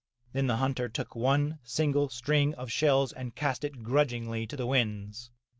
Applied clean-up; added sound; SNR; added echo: none; none; none; none.